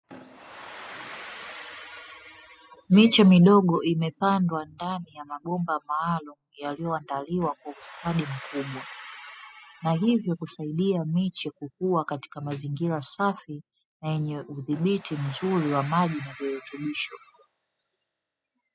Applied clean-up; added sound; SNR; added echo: classical method spectral subtraction.